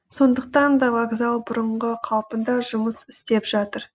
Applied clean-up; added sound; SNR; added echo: none; none; none; none.